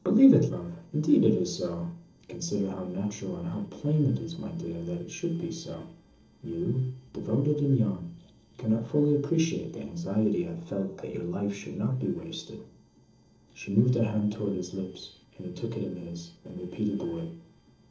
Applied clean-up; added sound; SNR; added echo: neural separator model SepFormer DNS4.